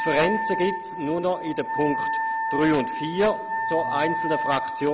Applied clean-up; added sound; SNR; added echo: none; Wind instrument, woodwind instrument; 3 dB; none.